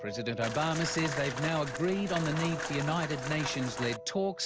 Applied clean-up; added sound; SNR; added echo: none; Rain; 7 dB; none.